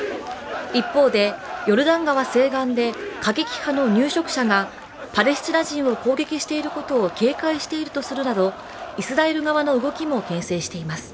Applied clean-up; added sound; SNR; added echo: none; none; none; none.